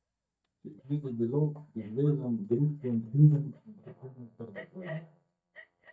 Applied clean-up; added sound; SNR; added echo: neural mask model DeepFilterNet 3.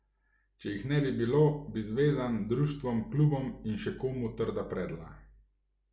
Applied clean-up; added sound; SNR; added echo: none; none; none; none.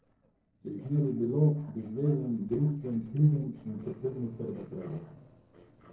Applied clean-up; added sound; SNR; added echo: neural separator model SepFormer DNS4.